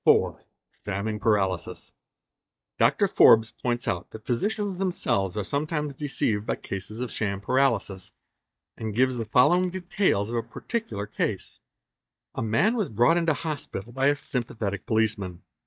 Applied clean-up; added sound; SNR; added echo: neural mask model DeepFilterNet 3.